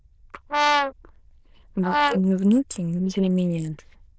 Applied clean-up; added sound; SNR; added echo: neural diffusion model UNIVERSE++.